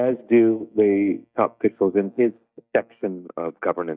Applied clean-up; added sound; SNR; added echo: neural mask model DeepFilterNet 3.